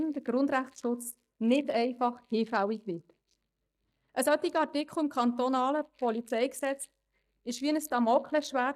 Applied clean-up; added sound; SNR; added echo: neural mask model DeepFilterNet 3.